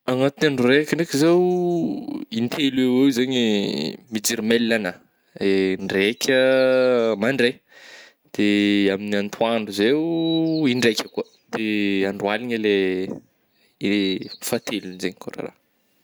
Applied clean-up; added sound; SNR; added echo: none; Bird vocalization, bird call, bird song; 18 dB; none.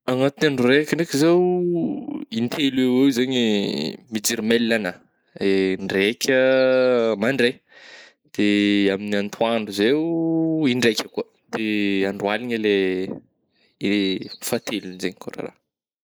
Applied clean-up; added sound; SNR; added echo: neural mask model Resemble Enhance denoiser.